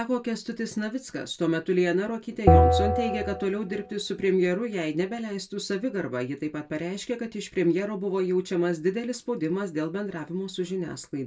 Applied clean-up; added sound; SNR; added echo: none; Bell; -4 dB; reverberation time 0.2 s.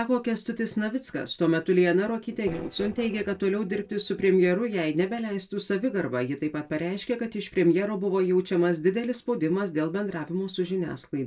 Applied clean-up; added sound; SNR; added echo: neural separator model SepFormer DNS4.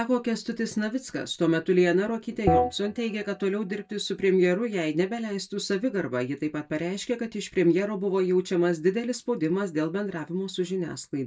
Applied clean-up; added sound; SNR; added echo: neural mask model DeepFilterNet 3.